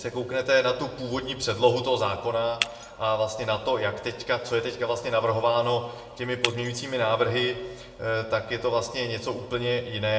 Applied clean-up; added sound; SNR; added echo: none; Shatter; 13 dB; reverberation time 0.7 s.